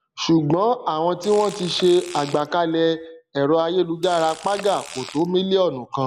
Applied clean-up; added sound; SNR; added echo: none; Fart; 19 dB; none.